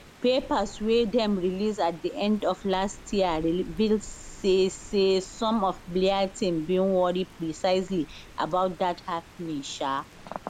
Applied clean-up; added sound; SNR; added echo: none; Rain; 18 dB; none.